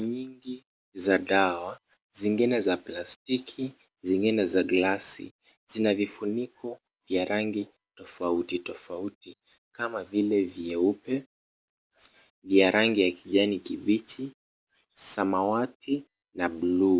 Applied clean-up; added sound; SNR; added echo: none; none; none; none.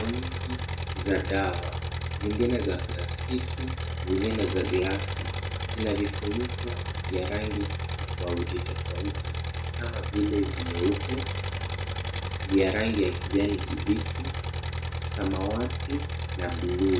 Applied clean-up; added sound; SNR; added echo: none; Engine; 1 dB; reverberation time 0.4 s.